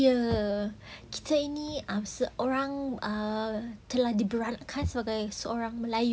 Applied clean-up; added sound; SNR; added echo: none; none; none; none.